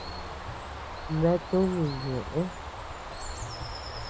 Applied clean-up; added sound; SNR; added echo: none; Bird; 6 dB; none.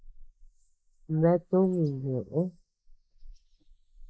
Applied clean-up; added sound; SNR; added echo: neural mask model Resemble Enhance denoiser.